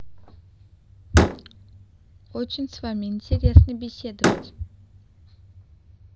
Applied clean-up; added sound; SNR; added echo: none; Slam; 7 dB; none.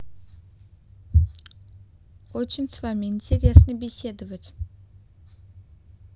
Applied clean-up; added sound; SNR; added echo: none; none; none; none.